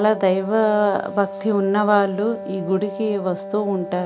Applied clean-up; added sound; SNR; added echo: none; Wind instrument, woodwind instrument; 12 dB; none.